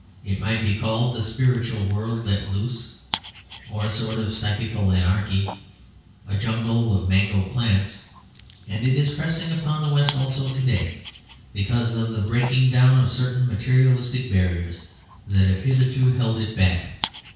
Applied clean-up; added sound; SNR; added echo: none; Dog; 19 dB; reverberation time 0.6 s.